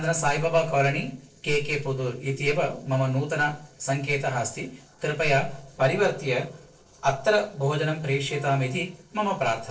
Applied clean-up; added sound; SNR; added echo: neural separator model SepFormer DNS4.